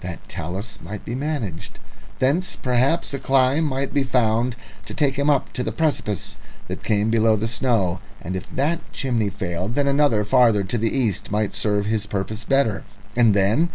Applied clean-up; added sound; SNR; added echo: none; none; none; none.